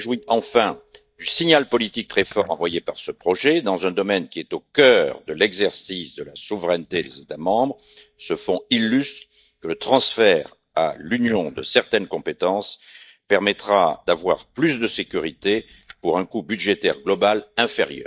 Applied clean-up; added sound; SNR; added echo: neural mask model DeepFilterNet 3.